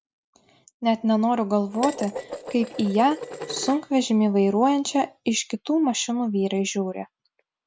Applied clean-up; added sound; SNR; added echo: none; Dishes, pots, and pans; 12 dB; none.